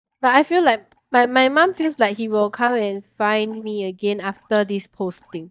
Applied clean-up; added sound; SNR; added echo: neural mask model DeepFilterNet 3.